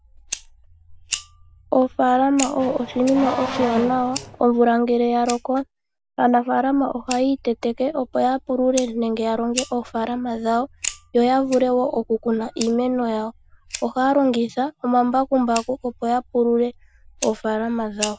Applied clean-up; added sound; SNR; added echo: none; Race car, auto racing / Accelerating, revving, vroom + Fire; 14 dB; none.